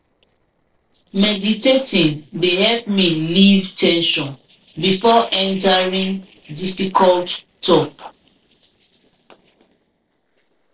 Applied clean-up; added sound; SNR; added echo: neural separator model SepFormer DNS4.